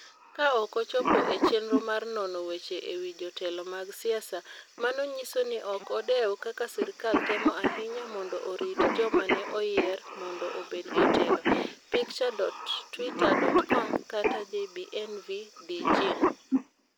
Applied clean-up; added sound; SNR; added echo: none; Cough; -1 dB; none.